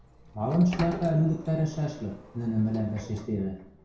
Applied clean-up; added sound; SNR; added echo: none; Sliding door; 16 dB; reverberation time 0.6 s.